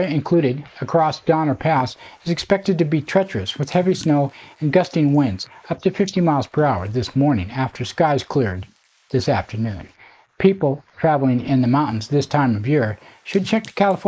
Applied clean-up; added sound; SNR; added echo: neural mask model Resemble Enhance denoiser.